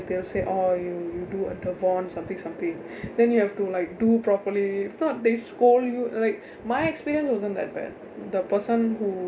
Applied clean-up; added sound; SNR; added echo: none; none; none; none.